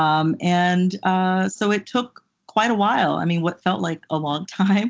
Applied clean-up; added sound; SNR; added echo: none; none; none; none.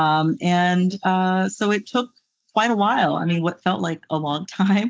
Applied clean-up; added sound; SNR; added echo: neural mask model Resemble Enhance denoiser.